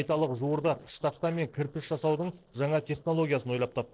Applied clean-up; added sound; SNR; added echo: neural separator model SepFormer DNS4.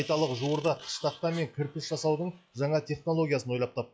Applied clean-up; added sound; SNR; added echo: classical method log-MMSE.